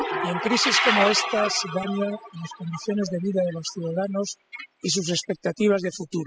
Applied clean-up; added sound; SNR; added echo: classical method spectral subtraction.